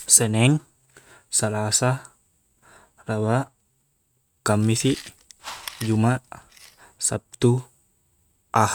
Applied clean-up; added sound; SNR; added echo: neural mask model RNNoise.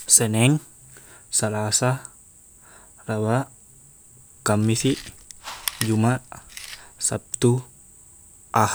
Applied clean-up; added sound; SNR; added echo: none; Chewing, mastication + Whoosh, swoosh, swish; 18 dB; none.